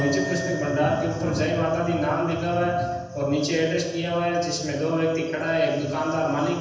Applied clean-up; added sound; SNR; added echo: none; Chink, clink; 16 dB; reverberation time 1.1 s.